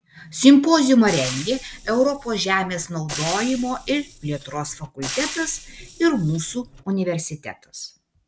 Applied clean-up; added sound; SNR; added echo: none; Frying (food); 13 dB; none.